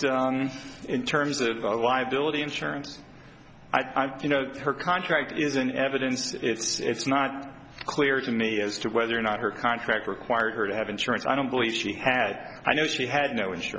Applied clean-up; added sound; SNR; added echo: none; none; none; none.